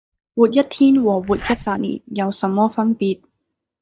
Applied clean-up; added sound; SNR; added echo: neural mask model DeepFilterNet 3.